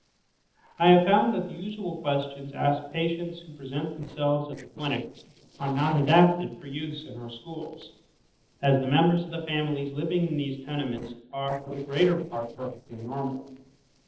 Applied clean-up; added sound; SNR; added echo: neural separator model SepFormer DNS4.